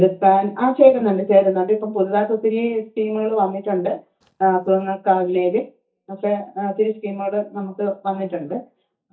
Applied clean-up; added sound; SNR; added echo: neural mask model DeepFilterNet 3.